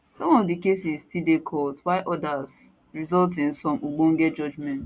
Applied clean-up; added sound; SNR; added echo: none; none; none; none.